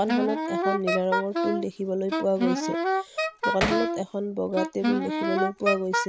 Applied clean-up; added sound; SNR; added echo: none; Wind instrument, woodwind instrument + Hammer; -1 dB; none.